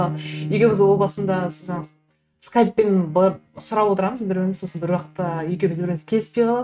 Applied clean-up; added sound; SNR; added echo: neural mask model RNNoise.